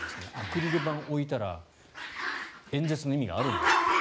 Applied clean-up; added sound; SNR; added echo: none; Growling; 0 dB; none.